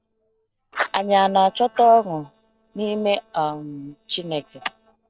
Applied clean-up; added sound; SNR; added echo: neural separator model SepFormer DNS4.